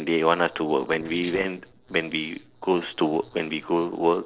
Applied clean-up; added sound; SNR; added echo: neural separator model SepFormer DNS4.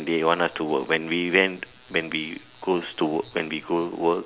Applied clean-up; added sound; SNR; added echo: none; none; none; none.